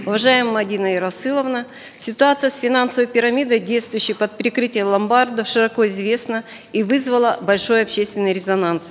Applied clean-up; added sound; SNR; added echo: none; none; none; none.